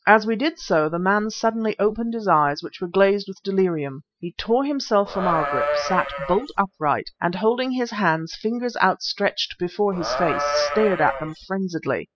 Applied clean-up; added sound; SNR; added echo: classical method spectral subtraction.